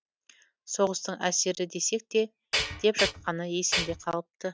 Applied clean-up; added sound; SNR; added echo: neural mask model RNNoise.